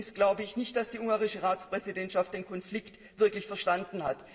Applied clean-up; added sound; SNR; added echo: none; none; none; reverberation time 1.6 s.